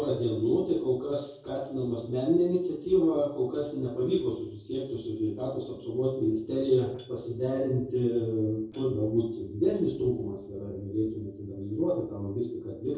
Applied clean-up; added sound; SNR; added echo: neural separator model SepFormer DNS4.